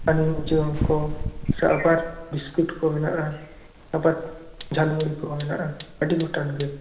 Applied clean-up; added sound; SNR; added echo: none; Fire; 7 dB; reverberation time 1.1 s.